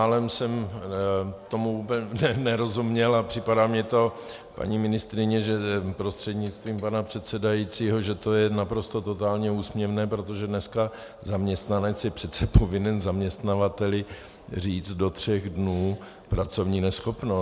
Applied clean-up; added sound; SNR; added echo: none; none; none; none.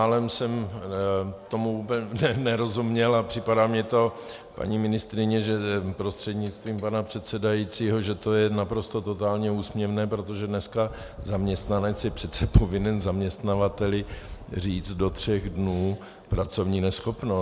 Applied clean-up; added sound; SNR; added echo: none; Wind; 14 dB; none.